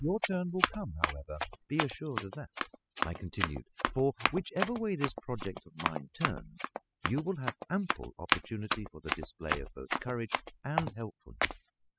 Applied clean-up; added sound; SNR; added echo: classical method spectral subtraction.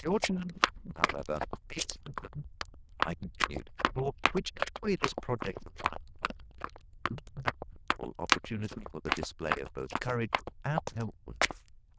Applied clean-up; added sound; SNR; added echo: neural diffusion model UNIVERSE++.